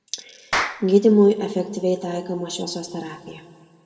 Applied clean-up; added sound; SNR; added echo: none; Clapping; 11 dB; reverberation time 1.4 s.